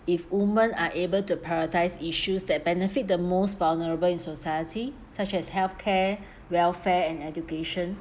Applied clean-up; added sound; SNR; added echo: none; none; none; none.